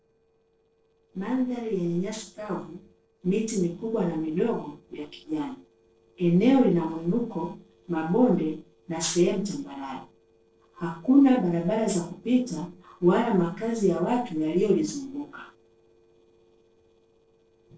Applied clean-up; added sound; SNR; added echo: neural separator model SepFormer DNS4.